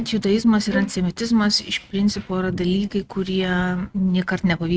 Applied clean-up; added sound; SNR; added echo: neural mask model RNNoise.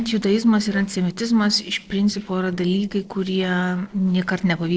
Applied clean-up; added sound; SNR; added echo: neural separator model SepFormer DNS4.